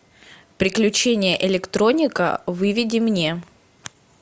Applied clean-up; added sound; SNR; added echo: none; none; none; none.